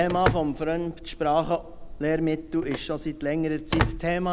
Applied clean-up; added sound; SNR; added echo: none; Telephone; 6 dB; none.